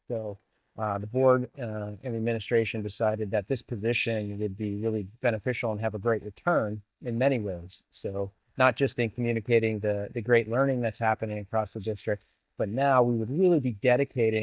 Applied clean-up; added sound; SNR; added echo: neural mask model DeepFilterNet 3.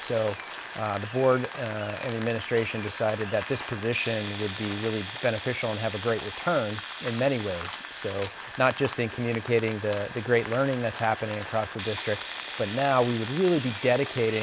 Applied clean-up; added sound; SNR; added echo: none; Domestic sounds, home sounds + Rain; 10 dB; none.